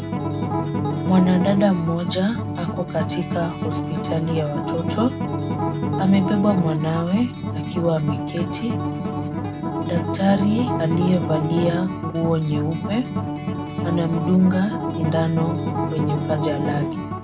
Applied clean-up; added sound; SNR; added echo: none; Acoustic guitar; 2 dB; reverberation time 0.3 s.